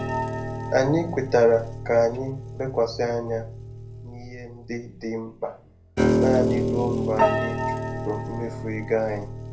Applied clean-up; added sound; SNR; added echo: none; Piano; 1 dB; reverberation time 0.3 s.